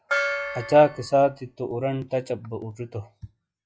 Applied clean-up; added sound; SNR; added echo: classical method log-MMSE.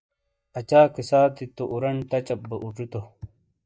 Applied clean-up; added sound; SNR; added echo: neural mask model DeepFilterNet 3.